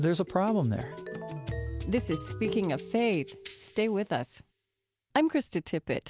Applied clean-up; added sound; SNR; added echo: none; Ringtone; 15 dB; none.